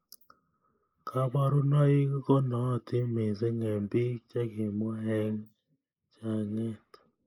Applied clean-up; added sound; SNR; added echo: neural mask model Resemble Enhance denoiser.